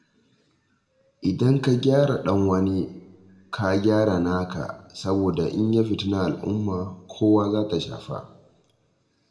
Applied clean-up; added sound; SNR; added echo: none; none; none; reverberation time 0.8 s.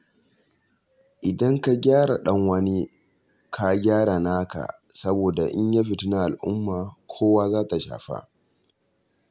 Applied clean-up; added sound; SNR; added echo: none; none; none; none.